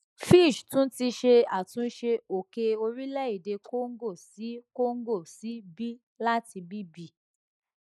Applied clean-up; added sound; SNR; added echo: neural mask model Resemble Enhance denoiser.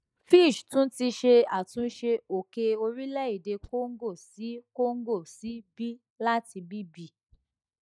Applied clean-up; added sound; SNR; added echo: neural mask model DeepFilterNet 3.